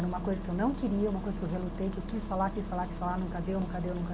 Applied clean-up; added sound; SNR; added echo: none; Engine starting; 6 dB; none.